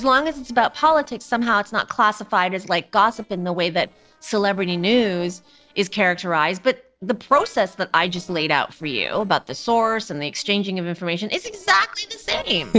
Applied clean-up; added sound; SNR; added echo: neural separator model SepFormer DNS4.